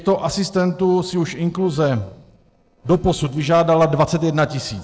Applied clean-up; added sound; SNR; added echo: neural separator model SepFormer DNS4.